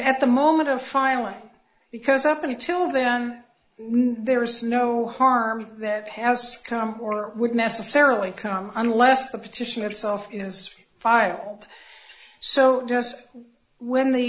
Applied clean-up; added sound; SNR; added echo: none; none; none; none.